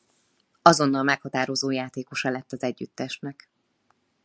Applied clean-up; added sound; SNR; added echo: none; none; none; none.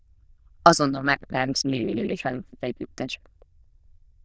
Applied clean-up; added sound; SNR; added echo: neural diffusion model UNIVERSE++.